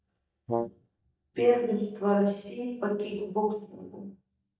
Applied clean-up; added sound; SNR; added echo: neural mask model DeepFilterNet 3.